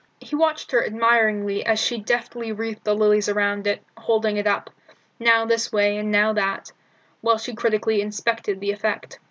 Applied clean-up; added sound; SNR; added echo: none; none; none; none.